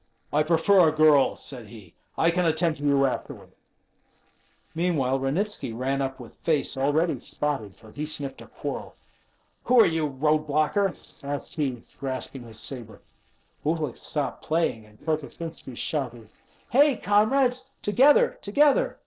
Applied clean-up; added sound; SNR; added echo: neural separator model SepFormer DNS4.